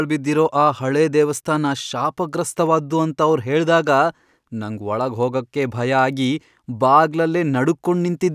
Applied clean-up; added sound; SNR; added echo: none; none; none; none.